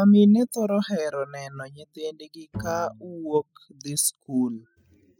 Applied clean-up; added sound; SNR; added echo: classical method spectral subtraction.